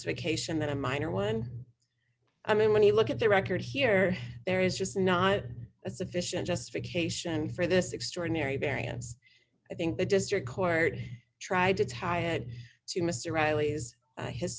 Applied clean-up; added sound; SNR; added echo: none; none; none; none.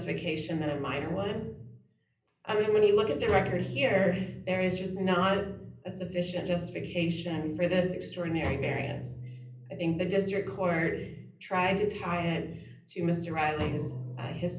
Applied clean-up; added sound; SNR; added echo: none; Drum; 13 dB; reverberation time 0.6 s.